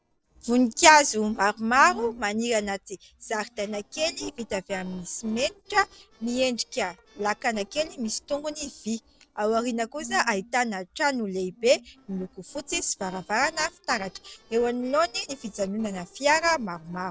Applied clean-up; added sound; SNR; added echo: neural separator model SepFormer DNS4.